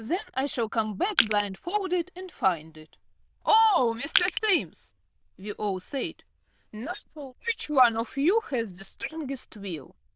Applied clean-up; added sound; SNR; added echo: neural diffusion model UNIVERSE++.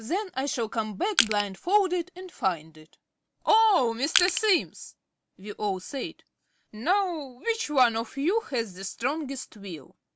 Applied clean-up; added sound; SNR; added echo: none; Crushing; 0 dB; none.